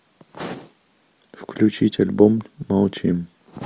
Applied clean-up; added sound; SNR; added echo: none; none; none; none.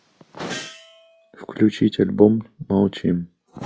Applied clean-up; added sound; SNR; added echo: classical method log-MMSE.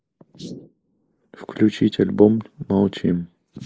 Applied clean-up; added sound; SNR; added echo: neural mask model Resemble Enhance denoiser.